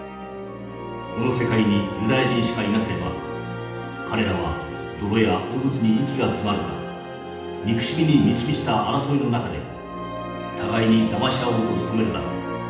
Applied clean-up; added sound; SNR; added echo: none; none; none; reverberation time 0.9 s.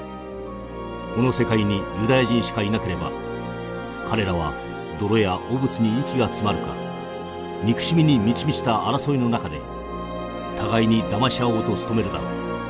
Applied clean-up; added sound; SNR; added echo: none; none; none; none.